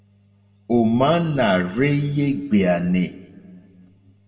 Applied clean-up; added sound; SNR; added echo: none; none; none; reverberation time 1.2 s.